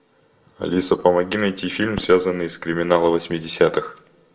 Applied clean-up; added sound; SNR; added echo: none; Fireworks; 19 dB; reverberation time 0.4 s.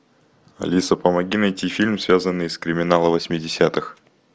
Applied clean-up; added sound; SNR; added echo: none; none; none; none.